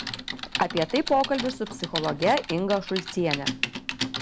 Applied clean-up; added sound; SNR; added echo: none; Typing; 6 dB; none.